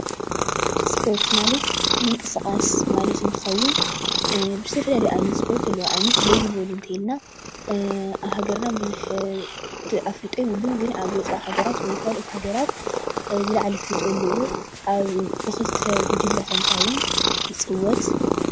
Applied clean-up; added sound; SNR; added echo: none; Purr; -1 dB; none.